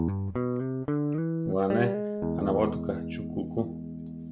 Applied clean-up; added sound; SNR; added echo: none; Guitar; -2 dB; none.